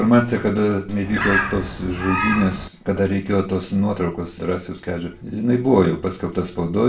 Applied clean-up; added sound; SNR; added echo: none; Bird; 4 dB; reverberation time 0.3 s.